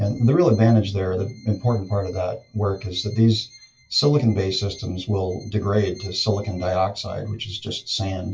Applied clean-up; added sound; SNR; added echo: classical method WPE with log-MMSE.